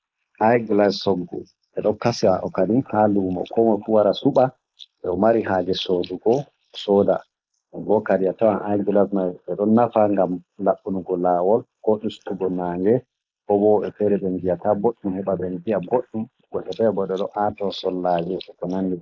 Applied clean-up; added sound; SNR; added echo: neural mask model Resemble Enhance denoiser.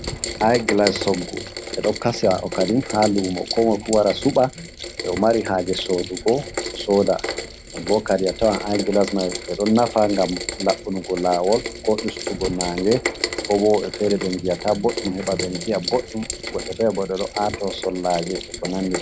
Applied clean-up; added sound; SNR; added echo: none; Rain; 8 dB; none.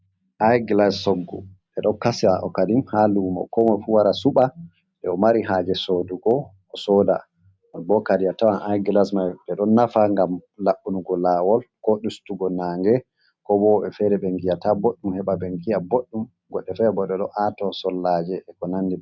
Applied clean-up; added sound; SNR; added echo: none; none; none; none.